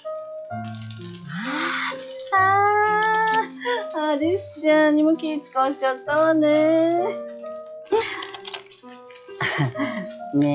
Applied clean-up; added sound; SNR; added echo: classical method log-MMSE.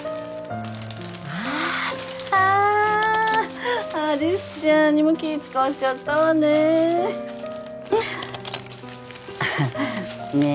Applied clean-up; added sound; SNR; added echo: none; Car; 19 dB; none.